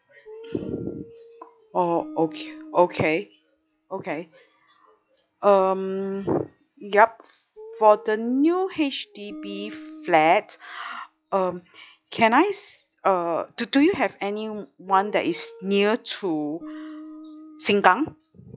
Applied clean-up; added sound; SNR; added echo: classical method log-MMSE.